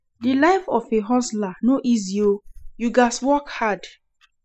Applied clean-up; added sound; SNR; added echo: classical method spectral subtraction.